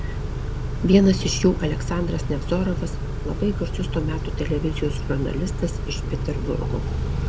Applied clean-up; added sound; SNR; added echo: none; Idling / Accelerating, revving, vroom / Car; 1 dB; none.